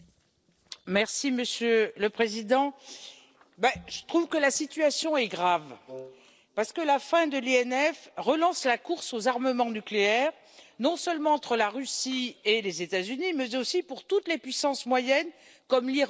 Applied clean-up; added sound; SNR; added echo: neural separator model SepFormer DNS4.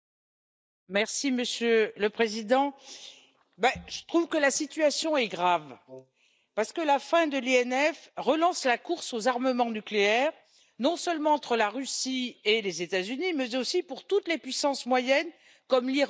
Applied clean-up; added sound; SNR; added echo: neural mask model DeepFilterNet 3.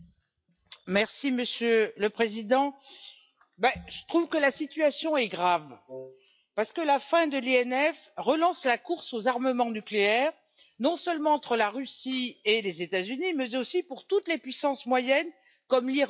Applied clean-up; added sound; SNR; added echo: classical method log-MMSE.